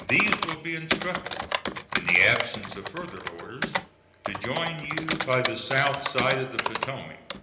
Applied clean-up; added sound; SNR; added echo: none; Computer keyboard; 4 dB; reverberation time 1.0 s.